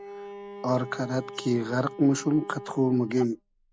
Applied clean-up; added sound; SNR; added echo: none; Bowed string instrument; 15 dB; none.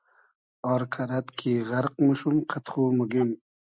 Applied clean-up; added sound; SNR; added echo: none; none; none; none.